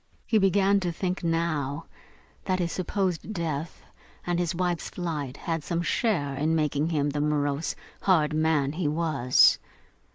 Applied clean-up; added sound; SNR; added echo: neural mask model Resemble Enhance denoiser.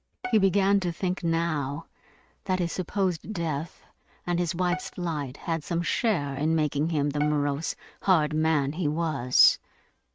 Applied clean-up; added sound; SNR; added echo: neural mask model RNNoise.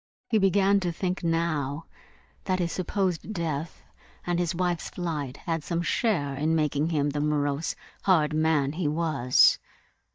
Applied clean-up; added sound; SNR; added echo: neural mask model DeepFilterNet 3.